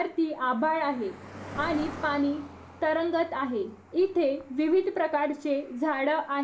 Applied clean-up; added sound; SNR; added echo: none; Cricket; 17 dB; reverberation time 0.4 s.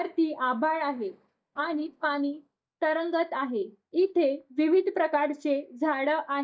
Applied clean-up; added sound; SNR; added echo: neural mask model DeepFilterNet 3.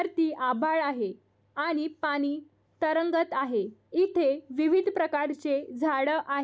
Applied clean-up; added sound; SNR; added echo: none; none; none; none.